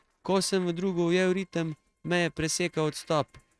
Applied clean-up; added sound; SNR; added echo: neural mask model RNNoise.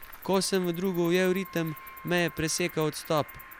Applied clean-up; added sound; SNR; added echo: none; Cricket + Wind instrument, woodwind instrument; 17 dB; none.